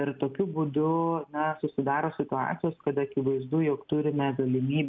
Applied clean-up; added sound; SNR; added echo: none; none; none; none.